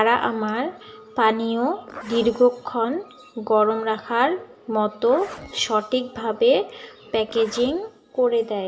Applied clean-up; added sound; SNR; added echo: none; Zipper (clothing); 20 dB; reverberation time 0.5 s.